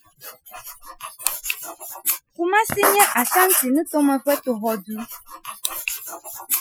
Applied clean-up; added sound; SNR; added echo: classical method Wiener filter.